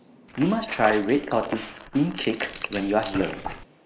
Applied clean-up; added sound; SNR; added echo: neural mask model Resemble Enhance denoiser.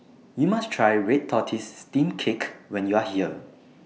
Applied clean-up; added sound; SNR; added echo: none; none; none; none.